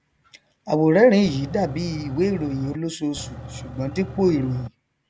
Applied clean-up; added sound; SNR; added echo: none; Engine / Truck / Car; 13 dB; none.